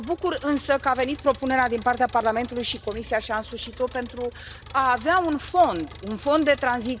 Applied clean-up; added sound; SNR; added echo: none; Engine; 18 dB; none.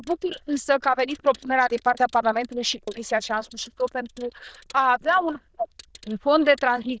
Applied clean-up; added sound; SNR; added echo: neural diffusion model UNIVERSE++.